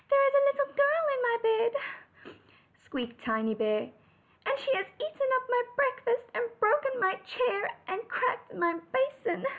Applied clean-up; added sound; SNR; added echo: none; none; none; none.